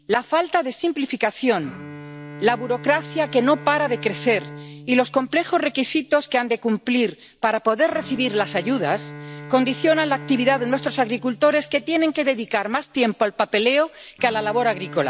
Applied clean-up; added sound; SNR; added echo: none; Bowed string instrument; 17 dB; none.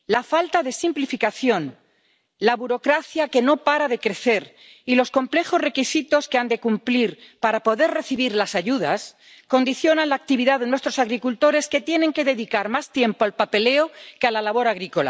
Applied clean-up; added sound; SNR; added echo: none; none; none; none.